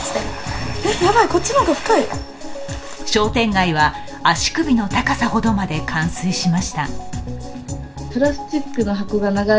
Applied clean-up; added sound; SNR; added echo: none; none; none; reverberation time 0.3 s.